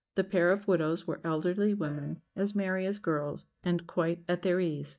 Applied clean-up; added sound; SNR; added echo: neural mask model DeepFilterNet 3.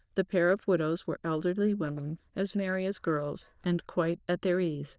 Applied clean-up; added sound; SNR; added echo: neural diffusion model UNIVERSE++.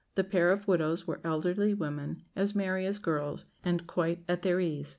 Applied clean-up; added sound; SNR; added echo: none; none; none; none.